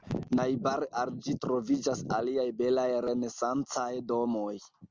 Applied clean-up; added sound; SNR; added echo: none; none; none; none.